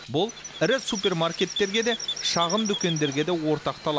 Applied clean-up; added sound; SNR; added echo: none; Chirp, tweet; 7 dB; none.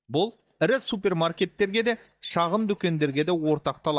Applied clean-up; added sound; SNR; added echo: neural mask model DeepFilterNet 3.